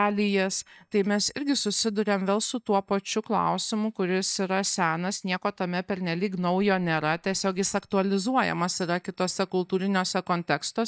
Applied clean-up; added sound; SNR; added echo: neural mask model DeepFilterNet 3.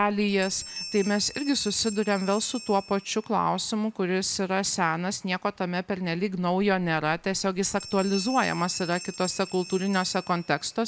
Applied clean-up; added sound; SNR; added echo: none; Bell; 17 dB; none.